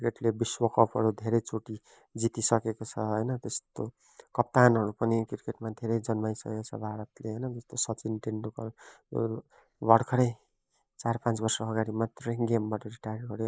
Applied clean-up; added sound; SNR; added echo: neural mask model Resemble Enhance denoiser.